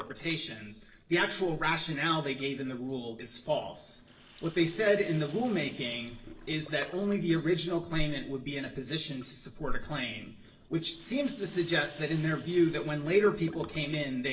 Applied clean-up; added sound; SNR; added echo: neural separator model SepFormer DNS4.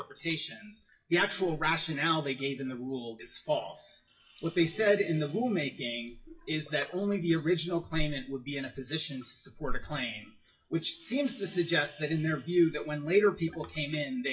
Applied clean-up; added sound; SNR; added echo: classical method WPE with log-MMSE.